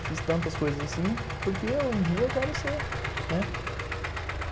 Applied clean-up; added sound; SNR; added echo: none; Idling; 2 dB; none.